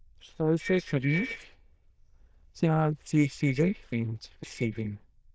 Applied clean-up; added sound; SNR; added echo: neural diffusion model UNIVERSE++.